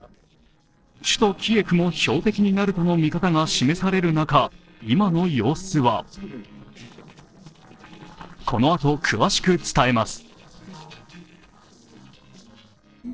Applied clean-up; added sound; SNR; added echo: neural separator model SepFormer DNS4.